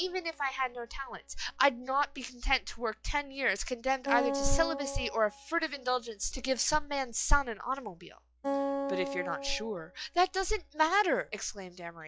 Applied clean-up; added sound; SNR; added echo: classical method log-MMSE.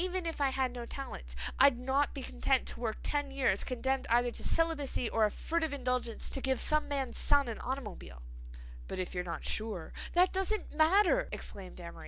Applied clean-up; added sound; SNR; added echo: none; none; none; none.